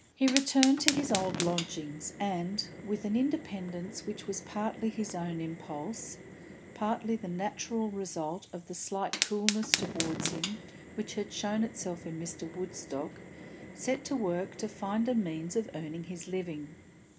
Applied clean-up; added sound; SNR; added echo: none; Fire; 6 dB; none.